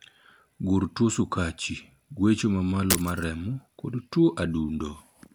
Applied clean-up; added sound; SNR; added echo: none; Shatter; 5 dB; none.